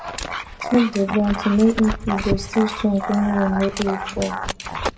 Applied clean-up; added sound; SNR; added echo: none; Dog; 7 dB; reverberation time 0.9 s.